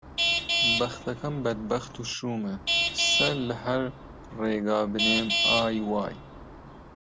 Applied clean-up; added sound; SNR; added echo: none; Traffic noise, roadway noise / Vehicle horn, car horn, honking; -1 dB; none.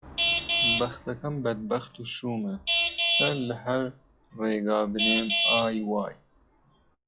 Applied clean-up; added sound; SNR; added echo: classical method log-MMSE.